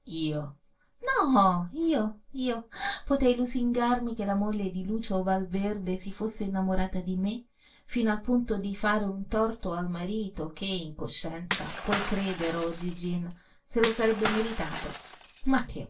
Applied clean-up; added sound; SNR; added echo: none; Shatter / Crushing; 7 dB; reverberation time 0.2 s.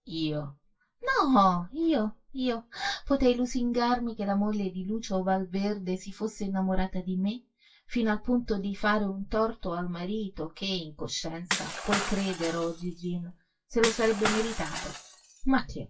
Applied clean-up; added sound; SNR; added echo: classical method WPE with log-MMSE.